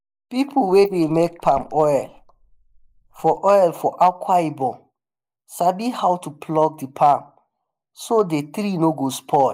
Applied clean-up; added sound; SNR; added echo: neural mask model Resemble Enhance denoiser.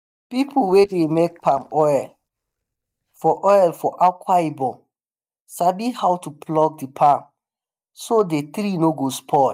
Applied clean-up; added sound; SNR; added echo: neural mask model DeepFilterNet 3.